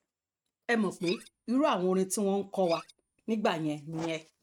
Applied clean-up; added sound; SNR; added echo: neural mask model RNNoise.